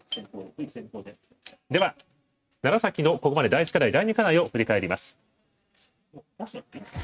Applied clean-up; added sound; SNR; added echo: neural mask model RNNoise.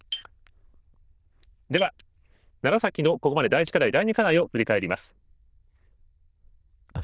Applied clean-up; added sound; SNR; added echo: neural diffusion model UNIVERSE++.